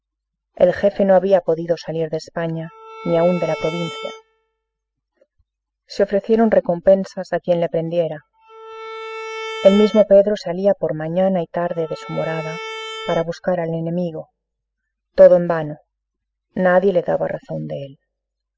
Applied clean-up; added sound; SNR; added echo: classical method spectral subtraction.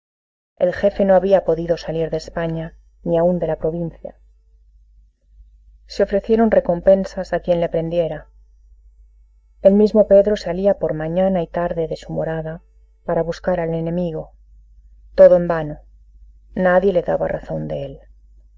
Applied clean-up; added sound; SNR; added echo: neural mask model DeepFilterNet 3.